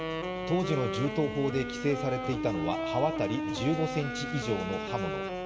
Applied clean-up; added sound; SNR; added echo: none; Wind instrument, woodwind instrument; 3 dB; reverberation time 2.6 s.